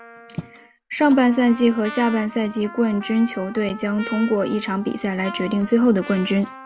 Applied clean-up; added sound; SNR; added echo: none; Trumpet; 16 dB; none.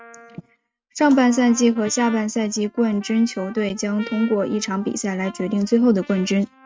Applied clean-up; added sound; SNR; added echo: neural mask model RNNoise.